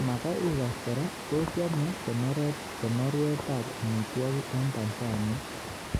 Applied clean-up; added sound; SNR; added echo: none; Water; 8 dB; none.